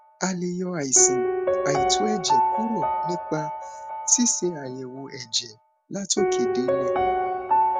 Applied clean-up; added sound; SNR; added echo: none; Piano; -2 dB; none.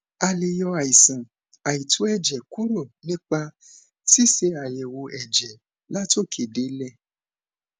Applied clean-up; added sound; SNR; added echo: none; none; none; none.